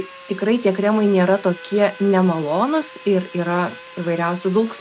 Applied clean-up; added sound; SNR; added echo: none; Drill; 14 dB; none.